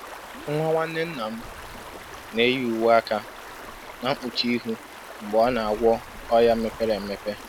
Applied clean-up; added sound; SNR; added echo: none; Stream; 14 dB; none.